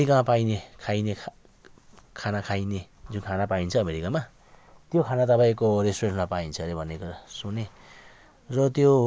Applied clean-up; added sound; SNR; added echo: none; none; none; none.